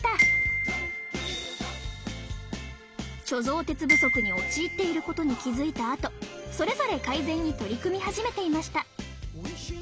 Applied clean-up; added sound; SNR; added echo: none; Glockenspiel; 1 dB; none.